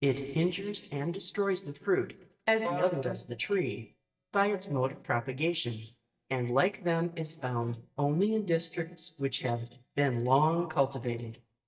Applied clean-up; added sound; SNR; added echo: neural mask model DeepFilterNet 3.